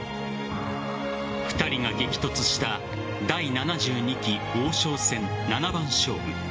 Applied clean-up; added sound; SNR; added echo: none; Growling; 13 dB; none.